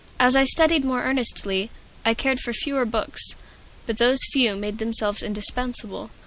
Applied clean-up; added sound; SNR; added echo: none; none; none; none.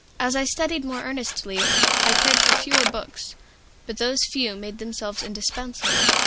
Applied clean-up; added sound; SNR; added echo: none; Drill; -3 dB; none.